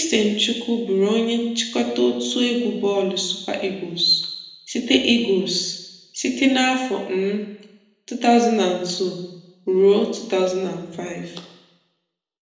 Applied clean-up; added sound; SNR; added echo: none; none; none; reverberation time 0.8 s.